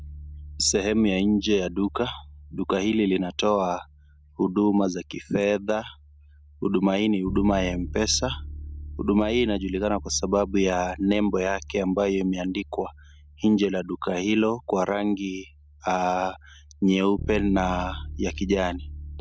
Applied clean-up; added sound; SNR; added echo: none; Bass guitar; 14 dB; none.